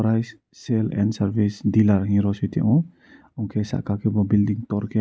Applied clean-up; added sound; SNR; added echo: none; none; none; none.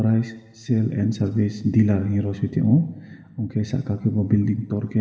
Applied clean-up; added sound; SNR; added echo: none; none; none; reverberation time 2.4 s.